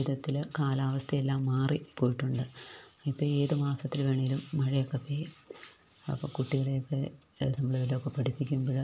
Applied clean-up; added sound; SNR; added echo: none; none; none; none.